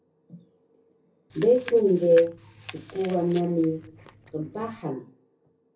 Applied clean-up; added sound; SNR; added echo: none; Chewing, mastication; 19 dB; reverberation time 0.3 s.